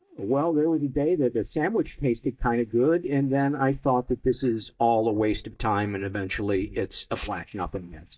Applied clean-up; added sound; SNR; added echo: neural mask model DeepFilterNet 3.